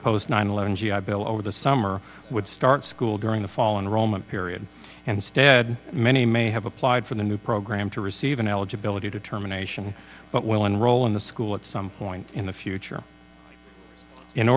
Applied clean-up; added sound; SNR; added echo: none; none; none; none.